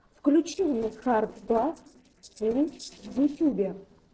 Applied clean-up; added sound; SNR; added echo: neural separator model SepFormer DNS4.